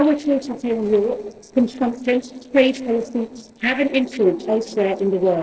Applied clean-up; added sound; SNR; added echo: neural separator model SepFormer DNS4.